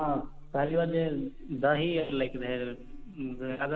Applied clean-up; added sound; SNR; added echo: none; Buzz; 13 dB; none.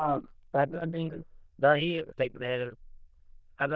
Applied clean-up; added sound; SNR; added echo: neural diffusion model UNIVERSE++.